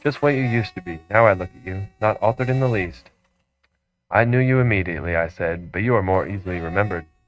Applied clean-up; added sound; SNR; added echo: neural mask model RNNoise.